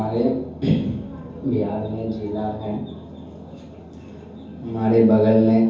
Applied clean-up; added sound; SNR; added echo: none; none; none; reverberation time 0.9 s.